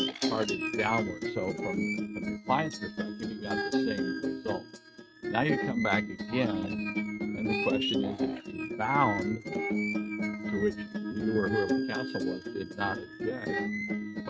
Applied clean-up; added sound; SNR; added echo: neural mask model RNNoise.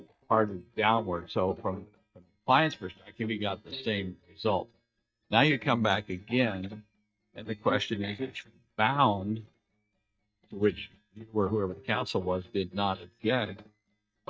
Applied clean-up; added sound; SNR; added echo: neural mask model DeepFilterNet 3.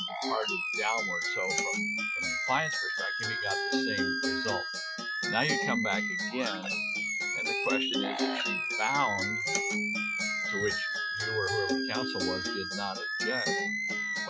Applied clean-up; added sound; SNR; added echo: classical method Wiener filter.